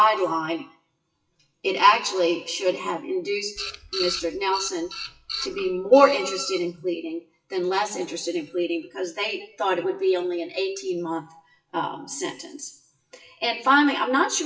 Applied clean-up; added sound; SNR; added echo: classical method WPE with log-MMSE.